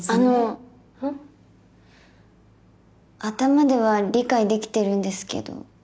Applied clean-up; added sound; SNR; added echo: none; none; none; none.